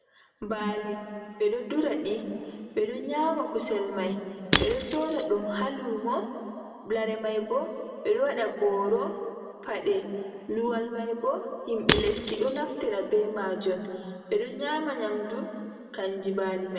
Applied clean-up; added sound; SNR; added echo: none; Shatter / Crushing; 3 dB; reverberation time 2.3 s.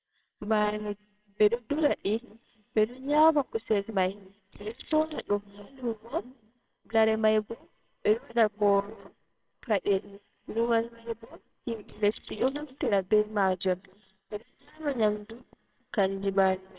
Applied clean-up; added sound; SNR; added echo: neural separator model SepFormer WHAMR!.